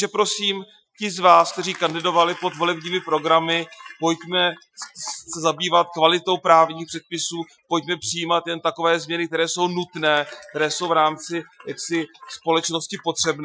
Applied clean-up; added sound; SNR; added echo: classical method Wiener filter.